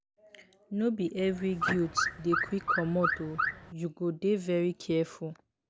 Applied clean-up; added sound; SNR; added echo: none; Alarm / Car; 1 dB; none.